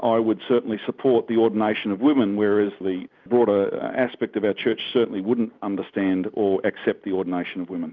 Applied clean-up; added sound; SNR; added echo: none; none; none; none.